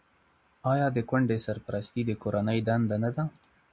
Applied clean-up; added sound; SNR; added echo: none; none; none; none.